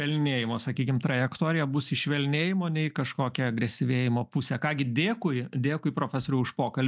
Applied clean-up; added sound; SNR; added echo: none; none; none; none.